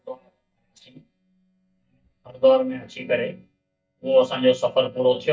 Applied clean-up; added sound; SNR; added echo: neural mask model DeepFilterNet 3.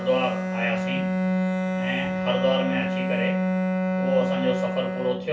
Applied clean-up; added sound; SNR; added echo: none; Bowed string instrument; -3 dB; reverberation time 0.2 s.